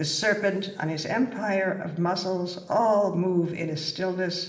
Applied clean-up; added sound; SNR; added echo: none; none; none; reverberation time 1.9 s.